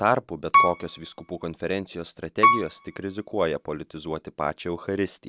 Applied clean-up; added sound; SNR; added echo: none; Piano; -3 dB; none.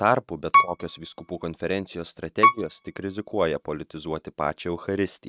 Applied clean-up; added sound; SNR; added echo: neural mask model RNNoise.